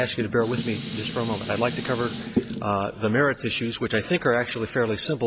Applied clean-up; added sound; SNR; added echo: none; Dishes, pots, and pans; 6 dB; none.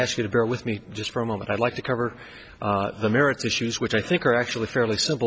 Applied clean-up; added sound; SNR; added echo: none; none; none; none.